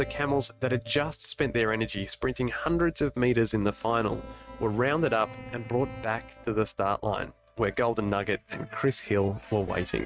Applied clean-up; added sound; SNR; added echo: neural mask model RNNoise.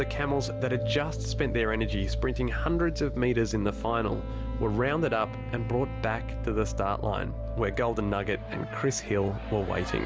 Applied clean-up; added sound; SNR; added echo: none; Wind instrument, woodwind instrument; 18 dB; none.